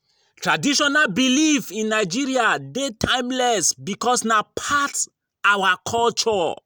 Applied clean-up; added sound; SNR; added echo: none; none; none; none.